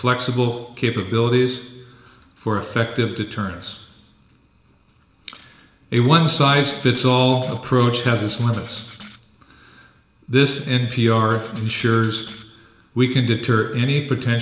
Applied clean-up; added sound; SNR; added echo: none; Rattle (instrument); 20 dB; reverberation time 1.0 s.